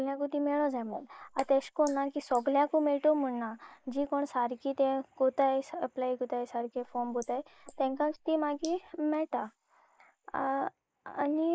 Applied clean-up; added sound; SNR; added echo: neural mask model Resemble Enhance denoiser.